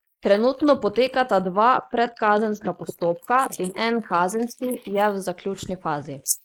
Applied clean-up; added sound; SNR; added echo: neural mask model Resemble Enhance denoiser.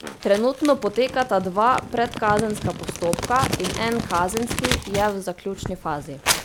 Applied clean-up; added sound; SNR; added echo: none; Crumpling, crinkling; 6 dB; none.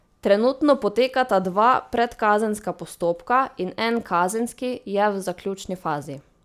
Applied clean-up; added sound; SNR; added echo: none; none; none; none.